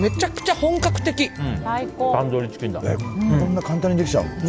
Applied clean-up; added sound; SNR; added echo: none; none; none; none.